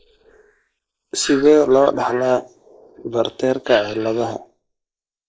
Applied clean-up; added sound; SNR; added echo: neural mask model Resemble Enhance denoiser.